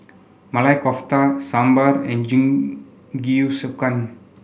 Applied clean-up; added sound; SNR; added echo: none; none; none; none.